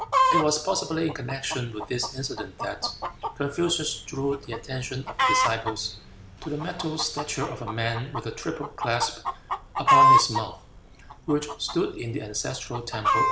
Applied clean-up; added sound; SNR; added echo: none; Chicken, rooster; -2 dB; none.